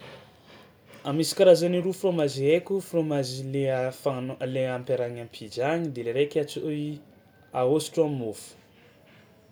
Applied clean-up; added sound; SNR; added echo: none; none; none; none.